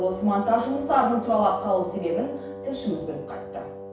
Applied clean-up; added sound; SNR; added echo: none; Wind instrument, woodwind instrument; 11 dB; reverberation time 0.7 s.